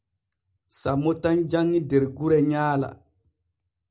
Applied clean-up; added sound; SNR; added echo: none; none; none; none.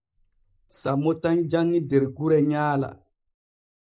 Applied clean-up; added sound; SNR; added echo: neural mask model Resemble Enhance denoiser.